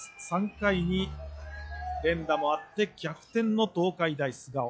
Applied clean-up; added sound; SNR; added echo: classical method log-MMSE.